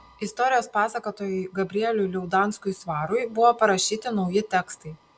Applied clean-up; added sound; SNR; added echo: none; none; none; none.